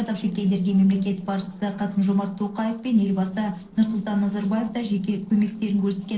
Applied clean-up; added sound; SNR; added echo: neural separator model SepFormer DNS4.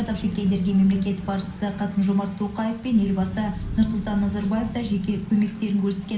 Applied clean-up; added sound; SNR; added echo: none; Thunder / Rain; 13 dB; reverberation time 0.6 s.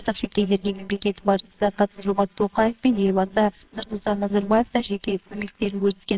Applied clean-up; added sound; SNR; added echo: neural separator model SepFormer WHAMR!.